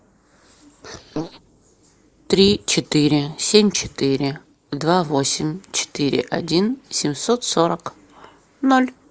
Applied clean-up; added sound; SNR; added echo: neural mask model Resemble Enhance denoiser.